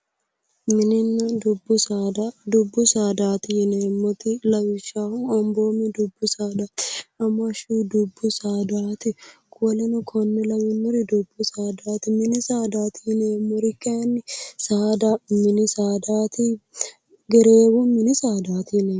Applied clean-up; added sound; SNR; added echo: none; none; none; none.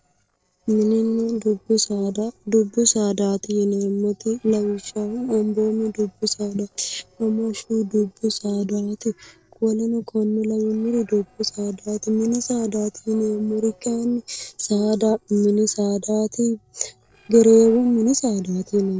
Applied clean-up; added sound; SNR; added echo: neural separator model SepFormer DNS4.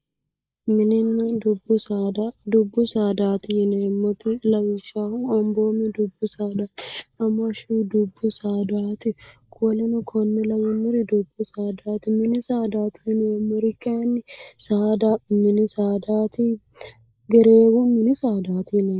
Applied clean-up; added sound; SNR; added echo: neural mask model Resemble Enhance denoiser.